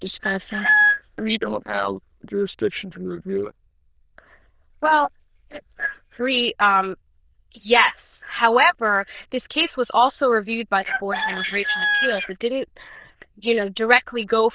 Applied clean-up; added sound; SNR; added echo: neural diffusion model UNIVERSE++.